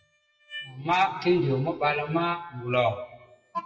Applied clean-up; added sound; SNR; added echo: classical method WPE with log-MMSE.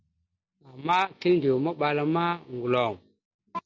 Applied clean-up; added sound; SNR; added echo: none; none; none; none.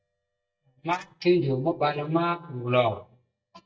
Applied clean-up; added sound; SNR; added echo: neural mask model DeepFilterNet 3.